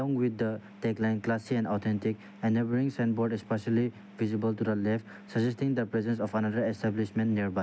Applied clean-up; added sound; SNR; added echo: none; none; none; none.